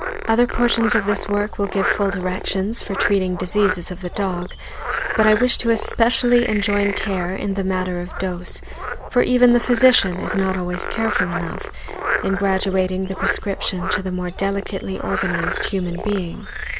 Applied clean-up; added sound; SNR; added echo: none; Frog; 5 dB; none.